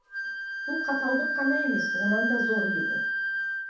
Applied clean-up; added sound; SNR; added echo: none; Wind instrument, woodwind instrument; -2 dB; reverberation time 0.7 s.